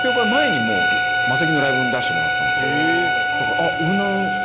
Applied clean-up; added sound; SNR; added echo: none; Bowed string instrument; -4 dB; none.